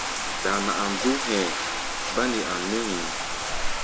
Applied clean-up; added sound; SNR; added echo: none; Bathtub (filling or washing); -1 dB; none.